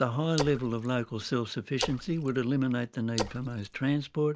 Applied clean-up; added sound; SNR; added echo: none; Splash, splatter; 11 dB; none.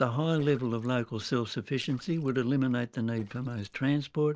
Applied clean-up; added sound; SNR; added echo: neural separator model SepFormer DNS4.